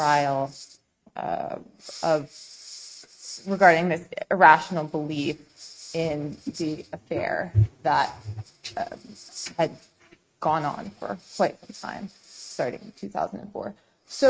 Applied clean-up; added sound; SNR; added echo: neural mask model RNNoise.